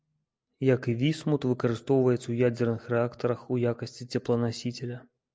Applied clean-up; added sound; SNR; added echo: none; none; none; none.